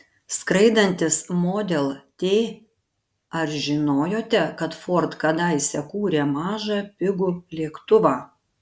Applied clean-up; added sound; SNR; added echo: none; none; none; none.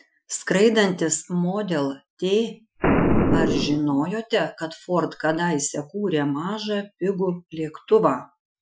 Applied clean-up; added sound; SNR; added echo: classical method Wiener filter.